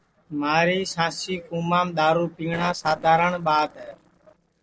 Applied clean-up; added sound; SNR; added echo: neural separator model SepFormer DNS4.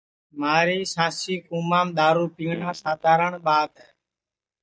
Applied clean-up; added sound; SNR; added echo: neural mask model DeepFilterNet 3.